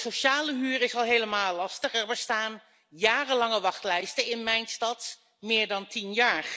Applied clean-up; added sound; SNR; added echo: none; none; none; none.